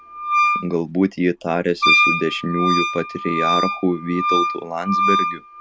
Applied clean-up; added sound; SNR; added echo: none; Wind instrument, woodwind instrument; -2 dB; none.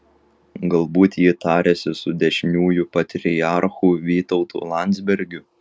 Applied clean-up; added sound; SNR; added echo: none; none; none; none.